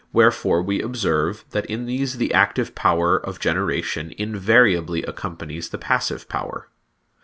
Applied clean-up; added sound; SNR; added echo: none; none; none; none.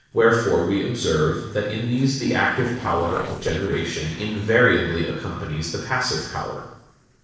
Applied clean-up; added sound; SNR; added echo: neural separator model SepFormer DNS4.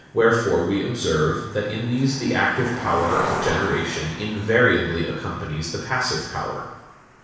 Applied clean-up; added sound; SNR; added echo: none; Cricket; 12 dB; reverberation time 1.1 s.